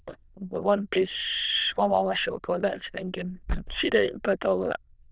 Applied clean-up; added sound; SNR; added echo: neural diffusion model UNIVERSE++.